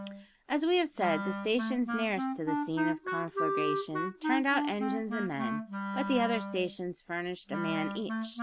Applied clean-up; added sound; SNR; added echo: none; Wind instrument, woodwind instrument; 2 dB; none.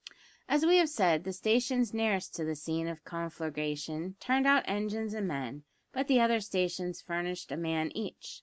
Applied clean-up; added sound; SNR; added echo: none; none; none; none.